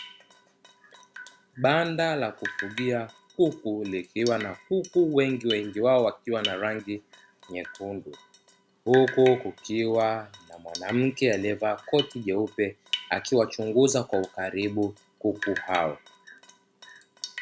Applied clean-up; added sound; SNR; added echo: none; Drip; 14 dB; none.